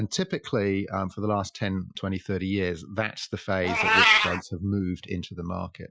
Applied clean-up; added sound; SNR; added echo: classical method Wiener filter.